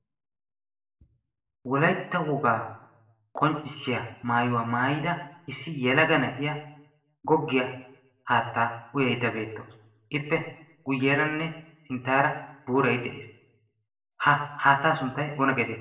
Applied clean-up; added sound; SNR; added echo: none; none; none; reverberation time 0.6 s.